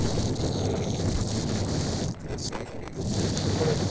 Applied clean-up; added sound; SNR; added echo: neural separator model SepFormer DNS4.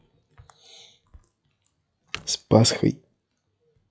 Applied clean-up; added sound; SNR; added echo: classical method log-MMSE.